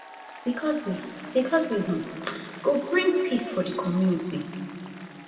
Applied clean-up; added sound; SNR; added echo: none; Applause; 17 dB; reverberation time 2.2 s.